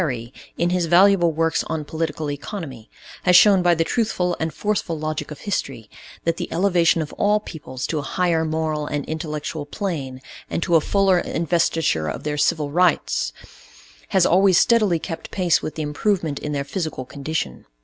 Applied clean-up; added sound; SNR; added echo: none; none; none; none.